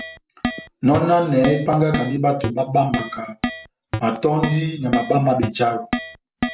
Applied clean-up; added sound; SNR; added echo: none; Keyboard (musical); 8 dB; none.